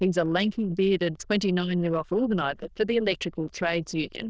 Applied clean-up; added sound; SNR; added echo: neural diffusion model UNIVERSE++.